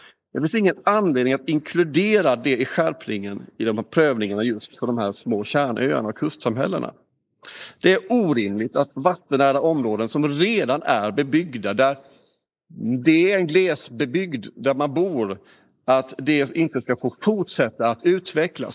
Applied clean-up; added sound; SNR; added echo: neural mask model Resemble Enhance denoiser.